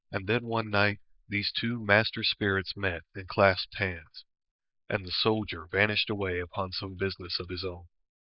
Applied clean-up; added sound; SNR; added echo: neural mask model Resemble Enhance denoiser.